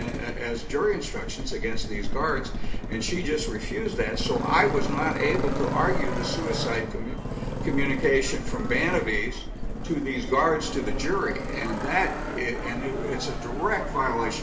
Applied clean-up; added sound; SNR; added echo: none; Motorcycle; 6 dB; reverberation time 0.2 s.